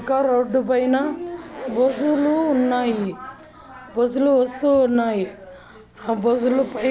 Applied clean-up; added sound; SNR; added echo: none; Zipper (clothing); 18 dB; none.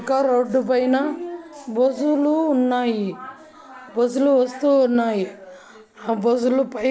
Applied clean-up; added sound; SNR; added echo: none; none; none; none.